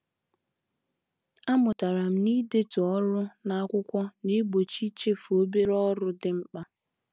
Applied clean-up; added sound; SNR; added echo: none; none; none; none.